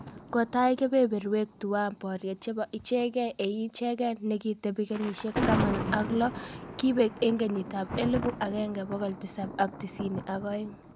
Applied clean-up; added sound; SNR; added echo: none; Thunder; 8 dB; none.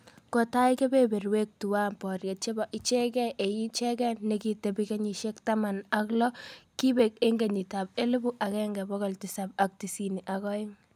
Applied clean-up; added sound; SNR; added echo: none; none; none; none.